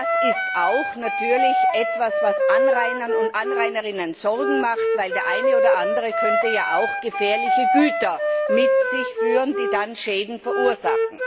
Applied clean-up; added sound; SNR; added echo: none; Wind instrument, woodwind instrument; -3 dB; none.